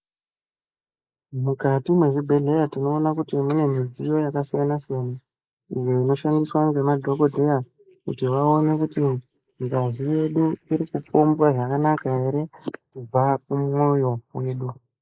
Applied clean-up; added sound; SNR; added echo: neural mask model Resemble Enhance denoiser.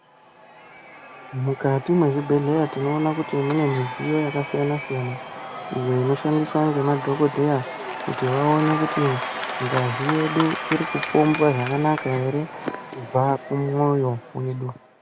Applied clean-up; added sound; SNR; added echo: none; Applause / Crowd / Cheering; 9 dB; none.